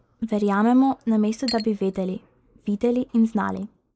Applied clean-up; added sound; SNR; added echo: neural mask model Resemble Enhance denoiser.